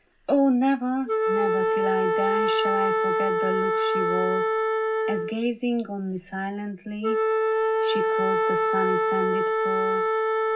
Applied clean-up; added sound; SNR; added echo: none; Wind instrument, woodwind instrument; -5 dB; reverberation time 0.4 s.